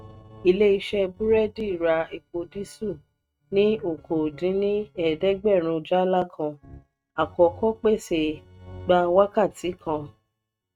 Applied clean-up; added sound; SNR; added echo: neural mask model RNNoise.